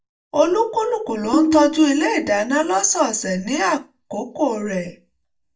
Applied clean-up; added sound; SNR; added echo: neural mask model DeepFilterNet 3.